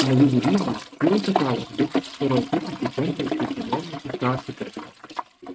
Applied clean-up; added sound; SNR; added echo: neural mask model RNNoise.